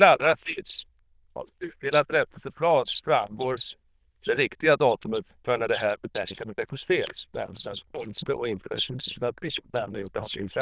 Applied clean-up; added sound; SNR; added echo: neural diffusion model UNIVERSE++.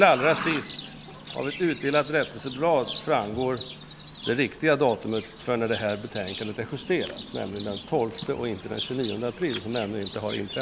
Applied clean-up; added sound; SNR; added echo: none; Livestock, farm animals, working animals; 11 dB; none.